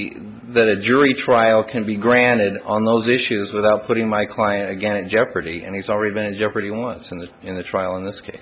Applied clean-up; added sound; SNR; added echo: none; none; none; none.